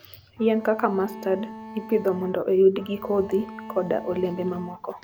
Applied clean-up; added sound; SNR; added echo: none; Bowed string instrument; 15 dB; none.